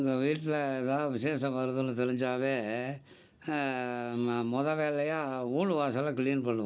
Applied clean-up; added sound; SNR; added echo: none; none; none; none.